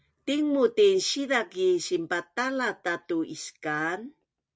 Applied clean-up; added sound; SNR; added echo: none; none; none; none.